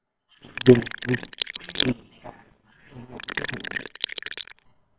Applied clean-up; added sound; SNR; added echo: neural separator model SepFormer WHAMR!.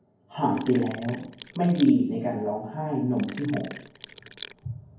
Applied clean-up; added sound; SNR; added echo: none; Sink (filling or washing); 17 dB; reverberation time 0.9 s.